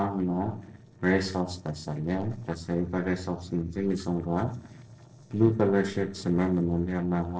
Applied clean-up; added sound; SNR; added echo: neural separator model SepFormer DNS4.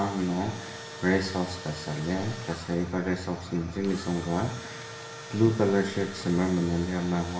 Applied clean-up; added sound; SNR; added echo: none; Engine / Drill; 15 dB; reverberation time 0.8 s.